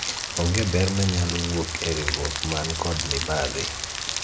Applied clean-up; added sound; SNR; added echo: none; Rain; 4 dB; none.